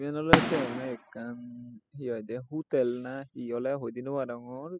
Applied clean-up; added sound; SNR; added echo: classical method spectral subtraction.